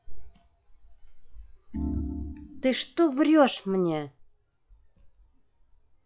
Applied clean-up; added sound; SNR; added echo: classical method log-MMSE.